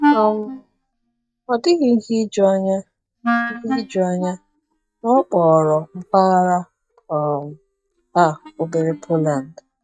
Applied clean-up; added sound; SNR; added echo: neural mask model DeepFilterNet 3.